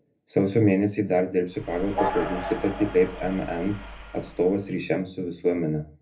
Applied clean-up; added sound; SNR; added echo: none; Train; 9 dB; reverberation time 0.3 s.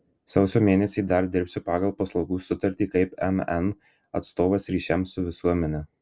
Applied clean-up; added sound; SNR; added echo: none; none; none; none.